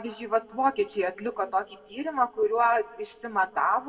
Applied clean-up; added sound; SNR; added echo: neural separator model SepFormer DNS4.